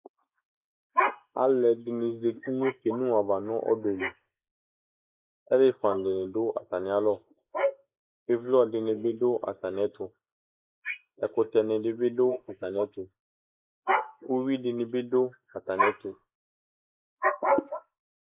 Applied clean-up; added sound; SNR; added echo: neural mask model Resemble Enhance denoiser.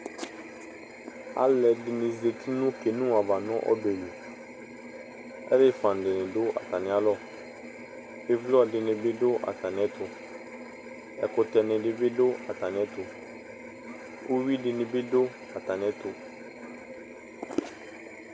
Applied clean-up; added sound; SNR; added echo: none; none; none; none.